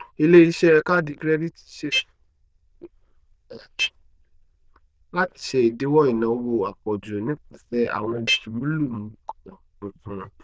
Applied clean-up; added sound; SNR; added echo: neural diffusion model UNIVERSE++.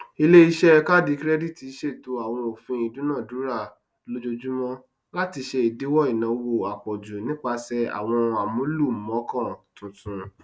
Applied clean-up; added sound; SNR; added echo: none; none; none; none.